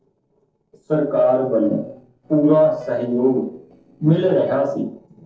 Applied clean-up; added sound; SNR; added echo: neural separator model SepFormer DNS4.